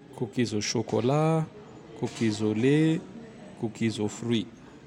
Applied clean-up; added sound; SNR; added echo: none; none; none; none.